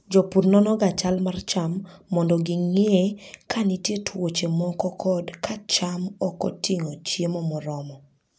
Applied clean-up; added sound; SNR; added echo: none; none; none; none.